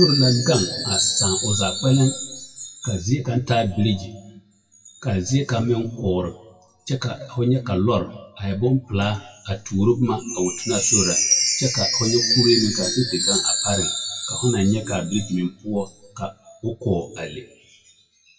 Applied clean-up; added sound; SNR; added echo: classical method WPE with log-MMSE.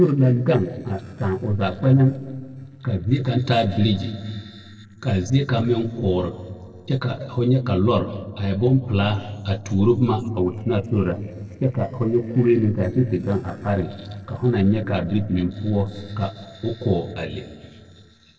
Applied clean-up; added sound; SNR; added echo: neural separator model SepFormer DNS4.